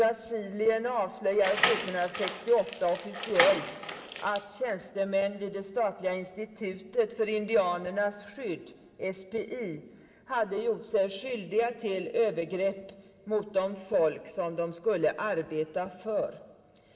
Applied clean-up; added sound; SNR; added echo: none; Door; 3 dB; reverberation time 2.2 s.